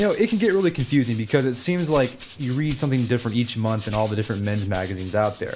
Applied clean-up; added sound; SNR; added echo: none; Rattle (instrument); 4 dB; none.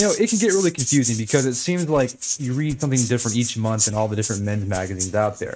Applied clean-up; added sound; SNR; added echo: neural mask model RNNoise.